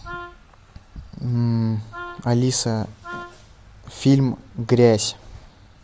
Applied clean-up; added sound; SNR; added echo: none; Wind instrument, woodwind instrument; 16 dB; none.